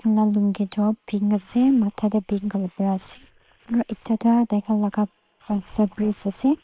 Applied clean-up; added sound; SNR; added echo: neural separator model SepFormer WHAM!.